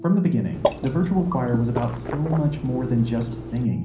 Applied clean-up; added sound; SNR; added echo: none; Water / Liquid; 8 dB; reverberation time 0.6 s.